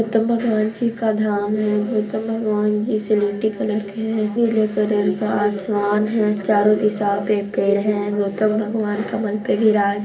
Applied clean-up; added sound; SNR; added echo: none; none; none; reverberation time 0.3 s.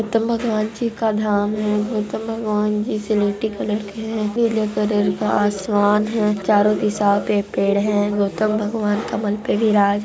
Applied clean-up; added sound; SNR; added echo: none; none; none; none.